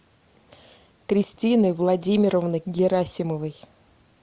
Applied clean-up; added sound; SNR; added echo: none; none; none; none.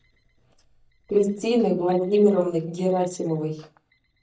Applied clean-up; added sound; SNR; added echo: neural mask model DeepFilterNet 3.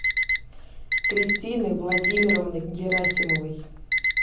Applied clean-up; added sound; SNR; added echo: none; Alarm; -4 dB; reverberation time 0.6 s.